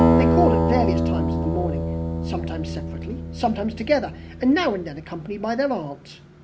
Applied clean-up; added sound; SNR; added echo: none; Acoustic guitar; -2 dB; none.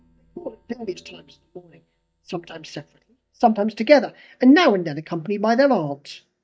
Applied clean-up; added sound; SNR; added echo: neural mask model DeepFilterNet 3.